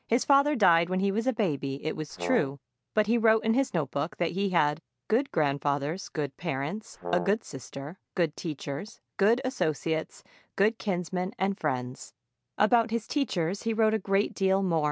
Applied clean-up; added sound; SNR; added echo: none; Brass instrument; 8 dB; none.